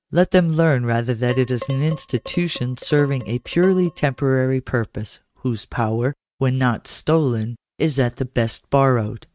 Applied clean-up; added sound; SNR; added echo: neural mask model RNNoise.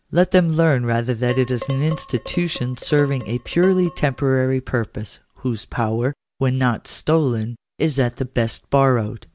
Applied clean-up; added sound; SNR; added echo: none; Dishes, pots, and pans; 17 dB; none.